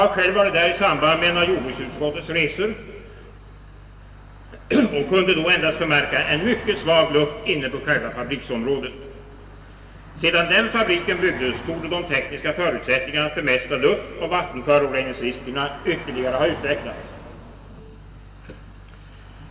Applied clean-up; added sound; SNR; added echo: none; Traffic noise, roadway noise / Car; 19 dB; reverberation time 1.7 s.